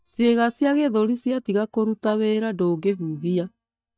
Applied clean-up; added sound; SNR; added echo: neural mask model DeepFilterNet 3.